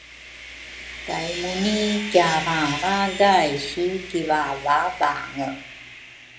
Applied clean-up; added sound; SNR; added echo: none; Sawing; 10 dB; reverberation time 0.5 s.